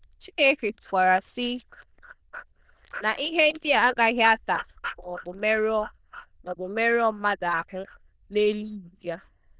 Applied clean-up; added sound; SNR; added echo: neural diffusion model UNIVERSE++.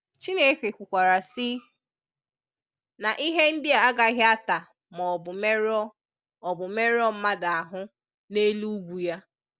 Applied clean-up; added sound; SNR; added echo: none; none; none; none.